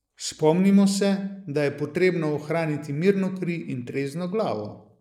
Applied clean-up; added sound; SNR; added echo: neural mask model Resemble Enhance denoiser.